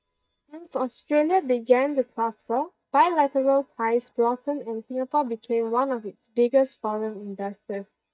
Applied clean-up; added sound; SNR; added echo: neural mask model DeepFilterNet 3.